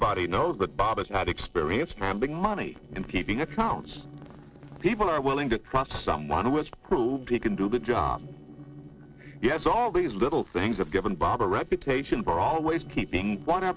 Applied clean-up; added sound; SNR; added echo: neural separator model SepFormer DNS4.